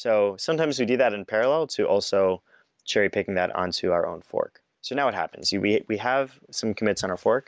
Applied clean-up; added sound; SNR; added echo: none; none; none; none.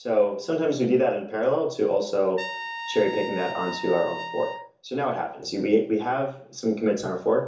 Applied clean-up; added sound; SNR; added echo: none; Trumpet; 14 dB; reverberation time 0.7 s.